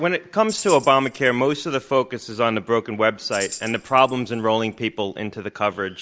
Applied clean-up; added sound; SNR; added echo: none; Tambourine; 18 dB; none.